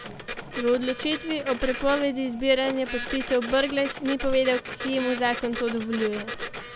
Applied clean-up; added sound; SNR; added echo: none; Printer; 9 dB; none.